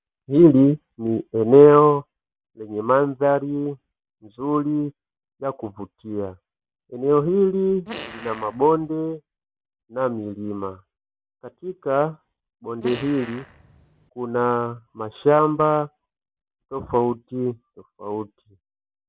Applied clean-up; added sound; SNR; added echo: none; Fart; 16 dB; none.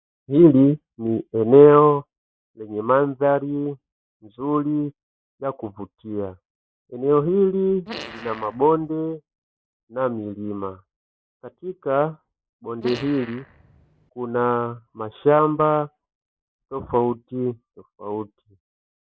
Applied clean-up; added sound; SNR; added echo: neural mask model DeepFilterNet 3.